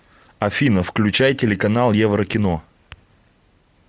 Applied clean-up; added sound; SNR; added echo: none; none; none; none.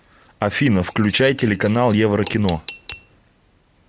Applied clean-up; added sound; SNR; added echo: none; Cutlery, silverware / Dishes, pots, and pans; 20 dB; none.